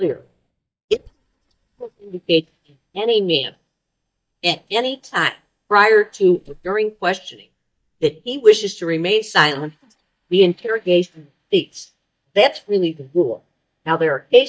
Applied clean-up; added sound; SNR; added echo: neural mask model DeepFilterNet 3.